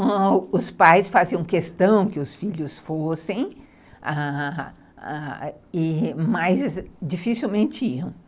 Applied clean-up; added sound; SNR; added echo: none; none; none; none.